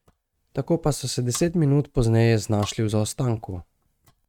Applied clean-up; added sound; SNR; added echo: neural mask model RNNoise.